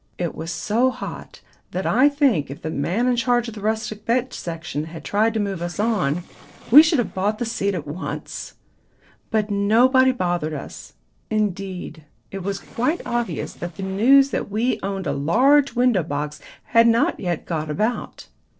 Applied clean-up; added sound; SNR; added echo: neural separator model SepFormer DNS4.